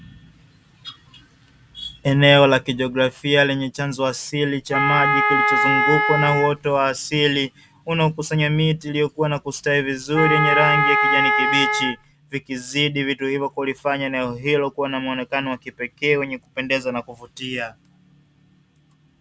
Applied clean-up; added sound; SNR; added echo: none; Wind instrument, woodwind instrument; -3 dB; none.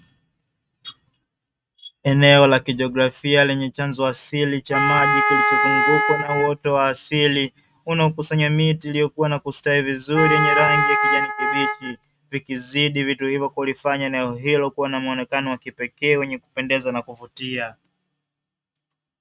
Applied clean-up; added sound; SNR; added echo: neural mask model RNNoise.